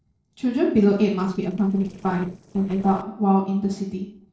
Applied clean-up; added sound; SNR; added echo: neural separator model SepFormer DNS4.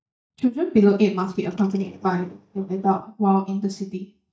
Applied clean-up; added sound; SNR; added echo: neural mask model DeepFilterNet 3.